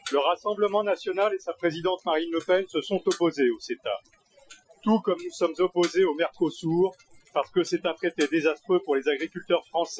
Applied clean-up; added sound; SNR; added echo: classical method Wiener filter.